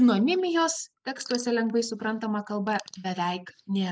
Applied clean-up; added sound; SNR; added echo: neural mask model Resemble Enhance denoiser.